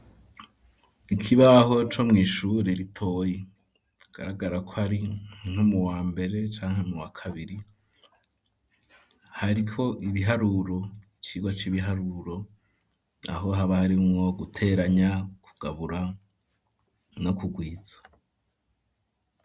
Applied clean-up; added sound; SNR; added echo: none; none; none; none.